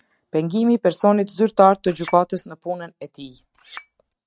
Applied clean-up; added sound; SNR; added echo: neural mask model RNNoise.